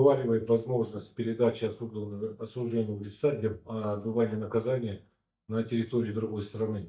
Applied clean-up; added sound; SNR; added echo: neural mask model DeepFilterNet 3.